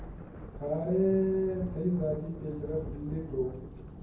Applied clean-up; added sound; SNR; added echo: none; Thunder; 10 dB; reverberation time 0.9 s.